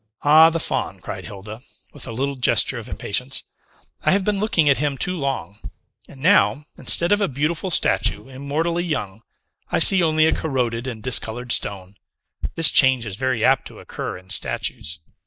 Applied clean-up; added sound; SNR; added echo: neural mask model DeepFilterNet 3.